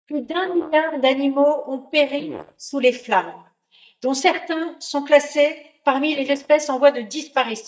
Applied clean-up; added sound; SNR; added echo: neural mask model DeepFilterNet 3.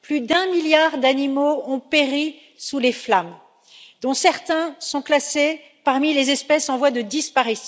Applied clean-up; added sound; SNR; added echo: none; none; none; none.